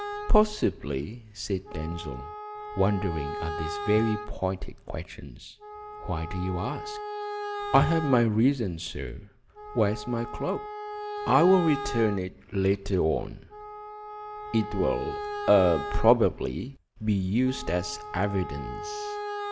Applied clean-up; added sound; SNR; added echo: none; Wind instrument, woodwind instrument; 10 dB; none.